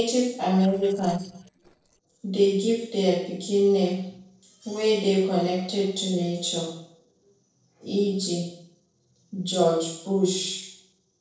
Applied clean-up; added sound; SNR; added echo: neural separator model SepFormer DNS4.